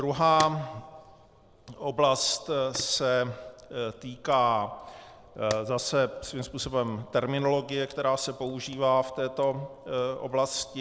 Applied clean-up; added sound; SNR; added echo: none; Fire; 20 dB; none.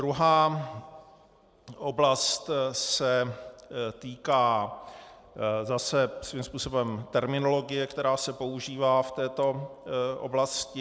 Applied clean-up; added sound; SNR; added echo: none; none; none; none.